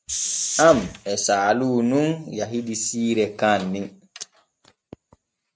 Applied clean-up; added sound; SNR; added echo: neural mask model RNNoise.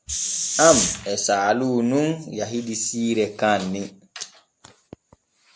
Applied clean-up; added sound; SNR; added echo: none; Hiss; 1 dB; none.